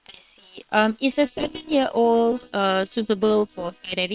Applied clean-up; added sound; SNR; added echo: neural separator model SepFormer WHAM!.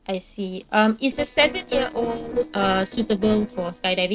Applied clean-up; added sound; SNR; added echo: neural separator model SepFormer DNS4.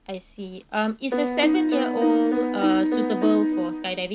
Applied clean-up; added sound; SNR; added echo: none; Piano; -4 dB; none.